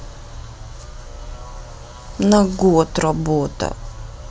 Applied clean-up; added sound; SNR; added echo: none; none; none; none.